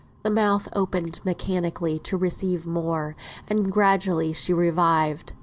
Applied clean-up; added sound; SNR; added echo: none; none; none; none.